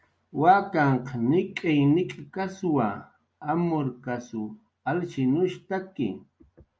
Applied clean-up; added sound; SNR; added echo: none; none; none; none.